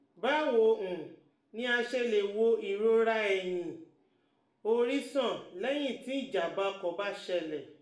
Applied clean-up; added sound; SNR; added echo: none; none; none; reverberation time 0.5 s.